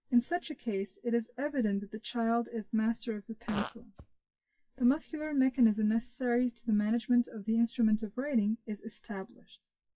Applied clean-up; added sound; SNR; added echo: classical method WPE with log-MMSE.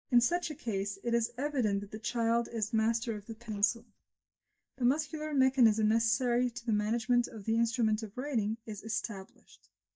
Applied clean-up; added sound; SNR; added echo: neural mask model DeepFilterNet 3.